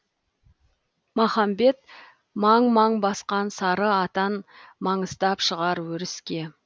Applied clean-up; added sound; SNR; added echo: none; none; none; none.